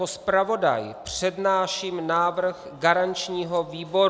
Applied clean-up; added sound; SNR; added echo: none; none; none; none.